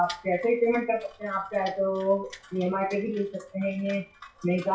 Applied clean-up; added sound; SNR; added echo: classical method WPE with log-MMSE.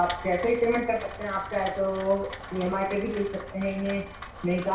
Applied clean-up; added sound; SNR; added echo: none; Rain; 13 dB; reverberation time 0.6 s.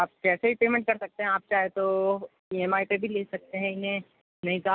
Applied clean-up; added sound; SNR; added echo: none; none; none; none.